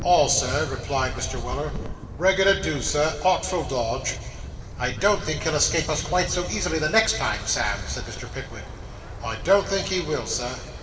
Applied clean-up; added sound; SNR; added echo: none; Wind; 9 dB; reverberation time 2.0 s.